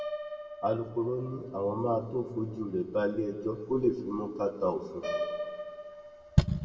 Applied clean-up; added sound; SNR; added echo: none; Piano; 10 dB; reverberation time 1.4 s.